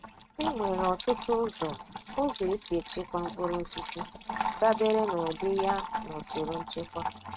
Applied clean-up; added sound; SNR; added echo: neural mask model RNNoise.